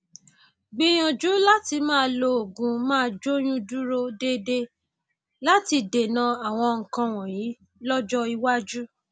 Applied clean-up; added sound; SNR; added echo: none; none; none; none.